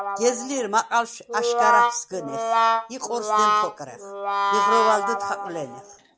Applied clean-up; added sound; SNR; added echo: none; Brass instrument; -3 dB; none.